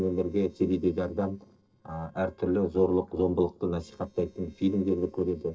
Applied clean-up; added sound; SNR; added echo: neural separator model SepFormer DNS4.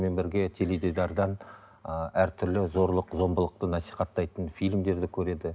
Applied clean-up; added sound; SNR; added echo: none; none; none; none.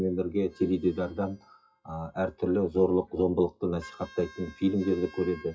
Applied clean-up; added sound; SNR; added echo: classical method WPE with log-MMSE.